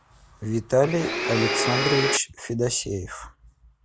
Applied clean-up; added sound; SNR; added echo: none; Domestic sounds, home sounds; -1 dB; none.